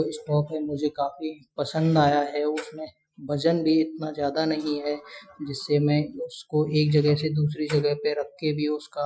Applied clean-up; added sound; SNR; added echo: classical method Wiener filter.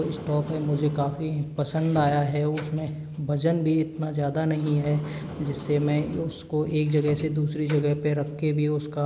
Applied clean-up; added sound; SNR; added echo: none; Sliding door; 16 dB; none.